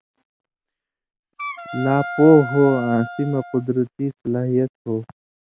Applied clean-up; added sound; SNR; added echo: none; Wind instrument, woodwind instrument; 12 dB; none.